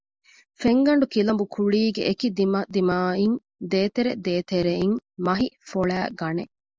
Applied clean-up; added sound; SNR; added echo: none; none; none; none.